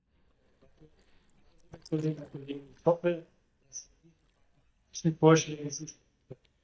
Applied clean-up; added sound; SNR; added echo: neural mask model DeepFilterNet 3.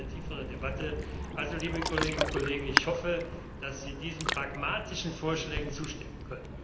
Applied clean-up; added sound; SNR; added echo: none; Ocean; 0 dB; reverberation time 0.8 s.